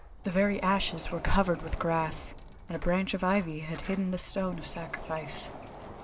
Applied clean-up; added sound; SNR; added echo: none; Door; 14 dB; none.